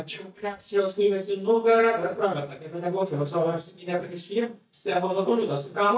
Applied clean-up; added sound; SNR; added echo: neural mask model DeepFilterNet 3.